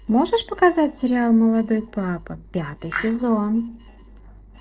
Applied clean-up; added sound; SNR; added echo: neural separator model SepFormer DNS4.